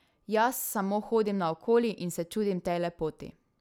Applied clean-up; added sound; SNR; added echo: none; none; none; none.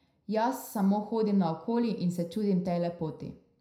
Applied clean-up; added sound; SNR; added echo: none; none; none; reverberation time 0.4 s.